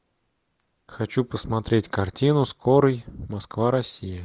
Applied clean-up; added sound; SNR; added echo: none; none; none; none.